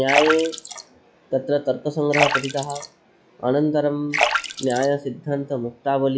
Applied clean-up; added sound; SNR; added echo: classical method log-MMSE.